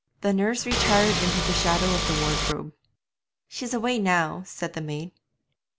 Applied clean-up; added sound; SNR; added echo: none; Engine / Car; -2 dB; none.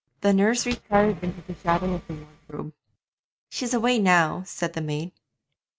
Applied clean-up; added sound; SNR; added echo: neural mask model RNNoise.